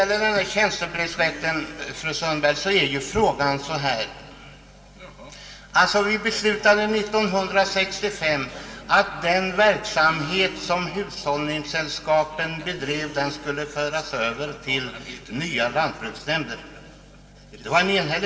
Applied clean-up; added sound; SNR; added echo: none; Breathing; 18 dB; reverberation time 2.6 s.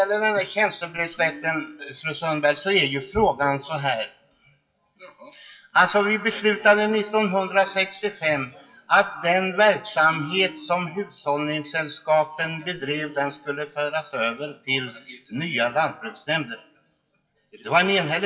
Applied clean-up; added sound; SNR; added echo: classical method WPE with log-MMSE.